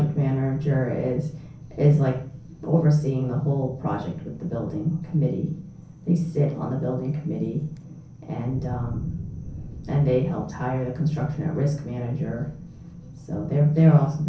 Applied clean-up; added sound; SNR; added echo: none; Thunder; 18 dB; reverberation time 0.6 s.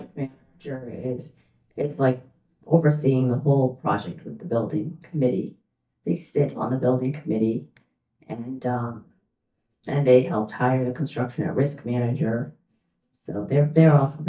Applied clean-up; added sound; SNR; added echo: neural mask model DeepFilterNet 3.